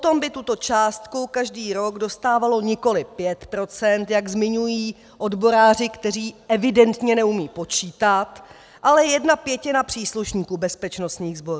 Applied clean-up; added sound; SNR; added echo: none; none; none; none.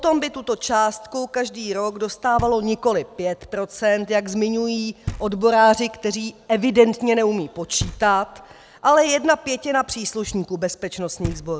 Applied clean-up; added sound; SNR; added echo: none; Knock; 17 dB; none.